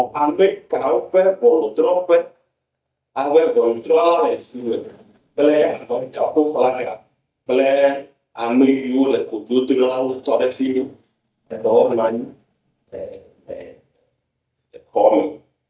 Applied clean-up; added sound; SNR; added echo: neural mask model DeepFilterNet 3.